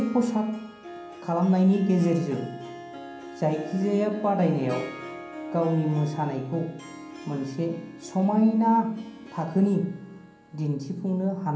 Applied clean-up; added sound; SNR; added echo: none; Harp; 15 dB; reverberation time 0.6 s.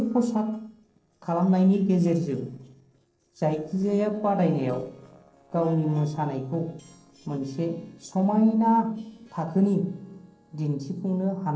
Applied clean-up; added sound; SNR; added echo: neural separator model SepFormer DNS4.